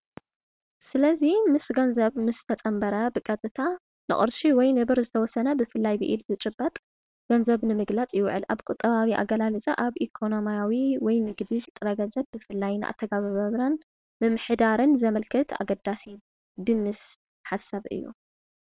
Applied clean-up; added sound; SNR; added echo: neural separator model SepFormer WHAM!.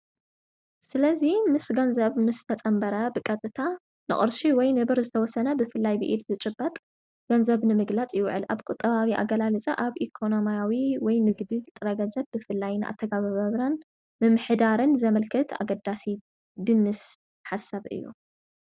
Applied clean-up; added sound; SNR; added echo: neural mask model DeepFilterNet 3.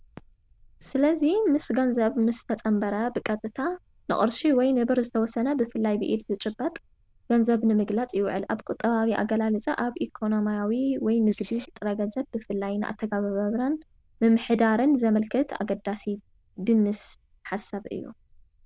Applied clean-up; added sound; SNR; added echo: neural diffusion model UNIVERSE++.